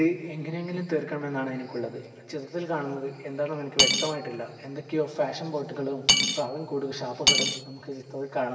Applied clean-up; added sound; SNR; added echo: none; Cutlery, silverware / Dishes, pots, and pans; -4 dB; reverberation time 2.1 s.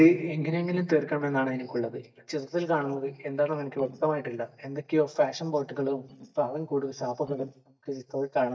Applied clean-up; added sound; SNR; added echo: neural mask model DeepFilterNet 3.